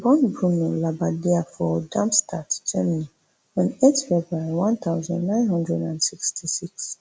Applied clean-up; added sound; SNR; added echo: none; none; none; none.